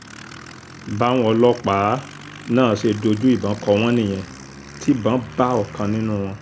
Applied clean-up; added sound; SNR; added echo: none; Aircraft; 17 dB; none.